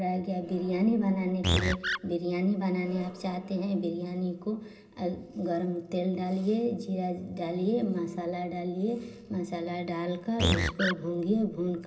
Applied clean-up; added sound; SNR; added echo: none; Animal; -1 dB; reverberation time 0.4 s.